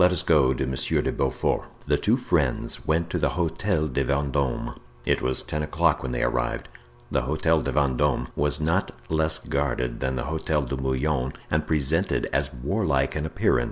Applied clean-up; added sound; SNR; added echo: none; none; none; none.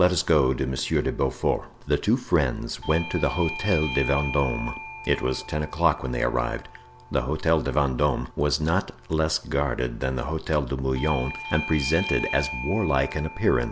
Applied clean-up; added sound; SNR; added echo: none; Bell / Doorbell; 13 dB; none.